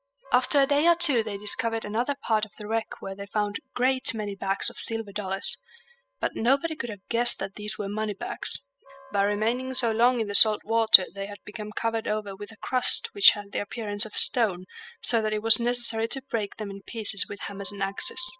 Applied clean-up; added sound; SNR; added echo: classical method spectral subtraction.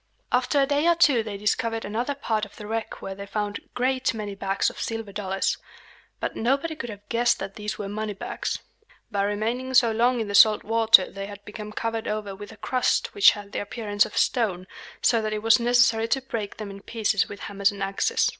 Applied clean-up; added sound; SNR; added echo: none; none; none; none.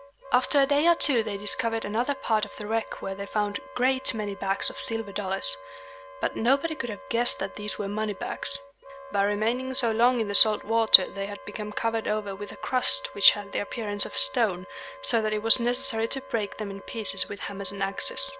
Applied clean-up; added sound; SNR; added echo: none; Wind instrument, woodwind instrument; 17 dB; none.